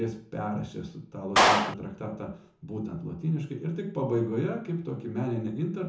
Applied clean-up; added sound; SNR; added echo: none; Clapping; -4 dB; reverberation time 0.6 s.